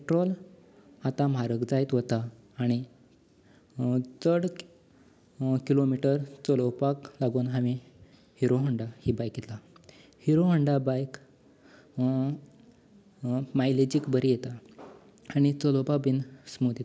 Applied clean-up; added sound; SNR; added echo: none; none; none; none.